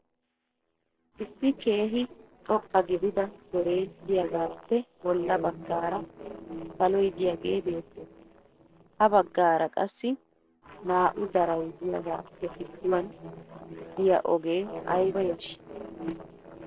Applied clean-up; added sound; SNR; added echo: neural separator model SepFormer DNS4.